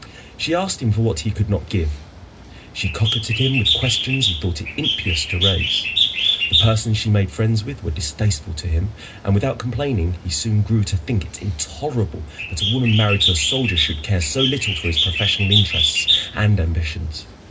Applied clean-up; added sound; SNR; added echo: none; Bird; 3 dB; reverberation time 0.2 s.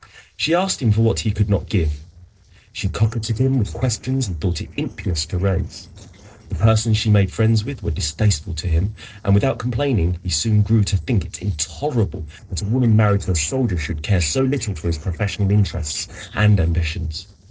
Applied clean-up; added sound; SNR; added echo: neural separator model SepFormer DNS4.